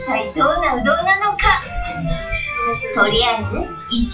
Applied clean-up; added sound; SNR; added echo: classical method WPE with log-MMSE.